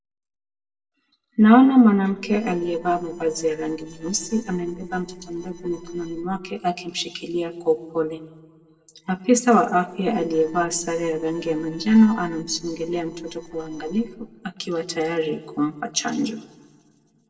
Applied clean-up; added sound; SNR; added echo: neural separator model SepFormer DNS4.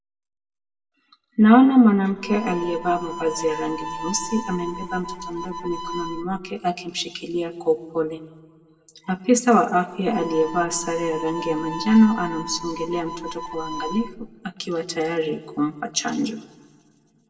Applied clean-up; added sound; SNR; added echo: none; Harmonica; 13 dB; reverberation time 1.1 s.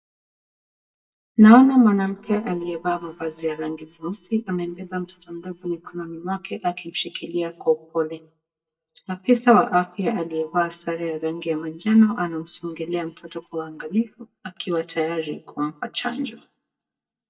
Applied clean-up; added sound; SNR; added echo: neural mask model DeepFilterNet 3.